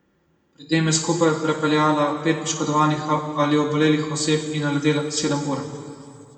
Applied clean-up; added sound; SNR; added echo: none; none; none; reverberation time 2.2 s.